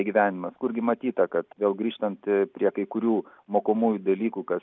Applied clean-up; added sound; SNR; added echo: none; none; none; none.